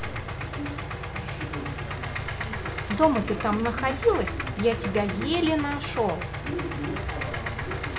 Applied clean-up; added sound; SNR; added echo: none; Idling; 4 dB; none.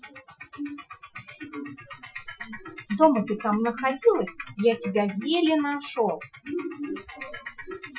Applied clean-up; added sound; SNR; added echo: classical method Wiener filter.